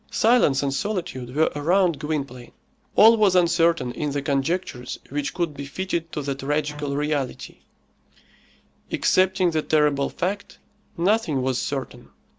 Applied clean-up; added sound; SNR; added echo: none; Bowed string instrument; 19 dB; none.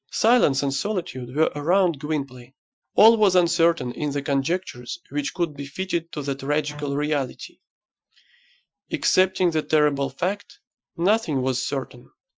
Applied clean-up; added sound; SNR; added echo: classical method Wiener filter.